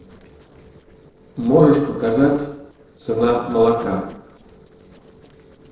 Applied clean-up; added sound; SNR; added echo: neural separator model SepFormer DNS4.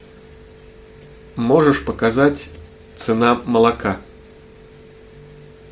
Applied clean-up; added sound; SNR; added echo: none; none; none; none.